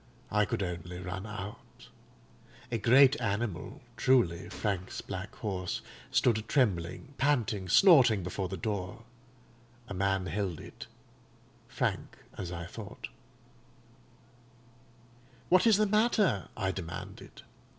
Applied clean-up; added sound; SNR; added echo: none; Gunshot, gunfire; 19 dB; none.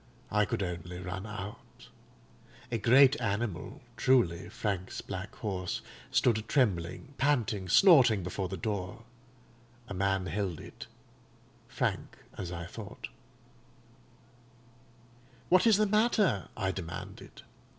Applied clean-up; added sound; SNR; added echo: none; none; none; none.